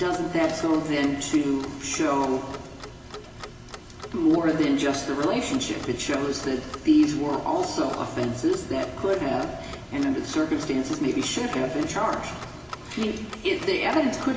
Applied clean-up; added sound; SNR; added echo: none; Clock; 18 dB; reverberation time 2.1 s.